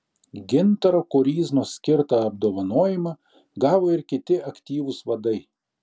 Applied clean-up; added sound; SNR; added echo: none; none; none; none.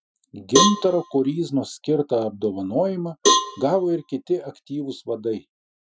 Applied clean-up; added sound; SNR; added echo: classical method Wiener filter.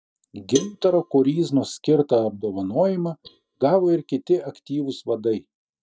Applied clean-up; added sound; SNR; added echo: neural mask model DeepFilterNet 3.